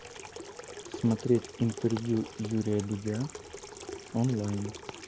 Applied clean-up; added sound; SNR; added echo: none; Sink (filling or washing) / Water tap, faucet; 13 dB; none.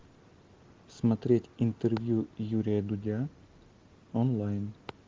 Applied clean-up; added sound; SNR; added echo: none; none; none; none.